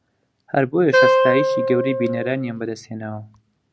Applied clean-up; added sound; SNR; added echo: none; Wind instrument, woodwind instrument; -3 dB; none.